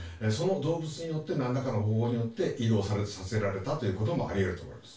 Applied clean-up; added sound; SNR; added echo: none; none; none; reverberation time 0.2 s.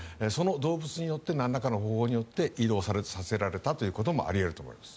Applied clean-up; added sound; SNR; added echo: none; none; none; none.